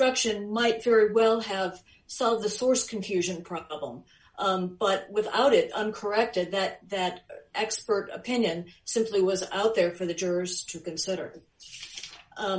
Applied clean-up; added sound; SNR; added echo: none; none; none; none.